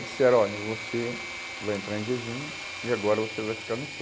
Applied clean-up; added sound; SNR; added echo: none; Engine / Mechanisms; 9 dB; none.